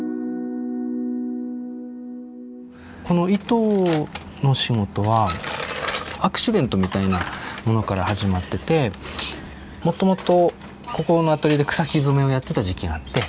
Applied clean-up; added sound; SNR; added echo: none; none; none; none.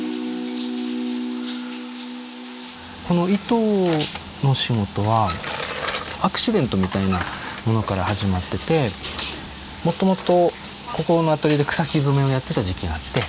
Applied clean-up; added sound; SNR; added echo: none; Bathtub (filling or washing); 11 dB; none.